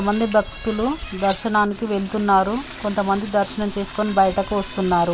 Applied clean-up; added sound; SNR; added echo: none; Cutlery, silverware + Toilet flush / Door; 13 dB; none.